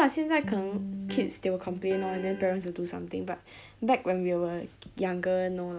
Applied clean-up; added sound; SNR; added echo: none; Electric guitar; 8 dB; none.